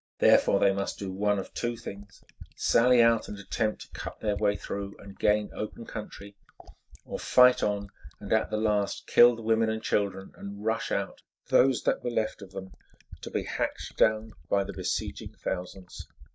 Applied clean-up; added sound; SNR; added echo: neural mask model DeepFilterNet 3.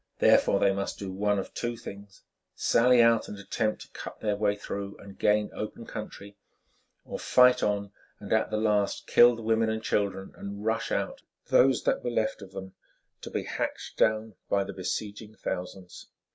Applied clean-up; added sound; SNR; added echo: none; none; none; none.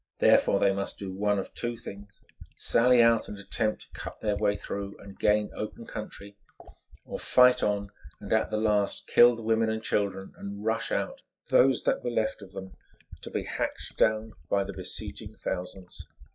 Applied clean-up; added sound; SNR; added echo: classical method log-MMSE.